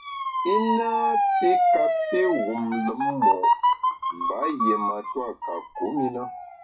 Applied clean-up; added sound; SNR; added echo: classical method WPE with log-MMSE.